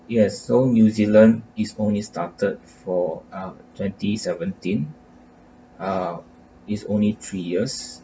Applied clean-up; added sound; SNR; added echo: none; none; none; none.